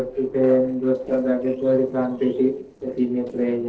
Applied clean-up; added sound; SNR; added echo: neural separator model SepFormer DNS4.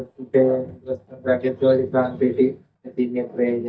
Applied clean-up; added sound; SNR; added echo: neural mask model DeepFilterNet 3.